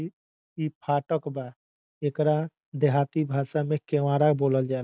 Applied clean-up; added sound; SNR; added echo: none; none; none; none.